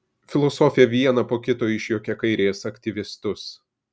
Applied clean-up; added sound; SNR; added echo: none; none; none; none.